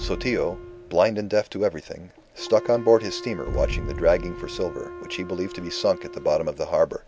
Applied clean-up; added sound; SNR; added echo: none; Explosion + Wind instrument, woodwind instrument; 10 dB; none.